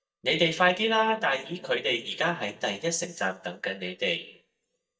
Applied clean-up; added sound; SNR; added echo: neural mask model DeepFilterNet 3.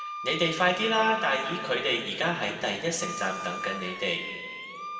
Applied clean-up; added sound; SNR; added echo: none; Wind instrument, woodwind instrument; 10 dB; reverberation time 2.0 s.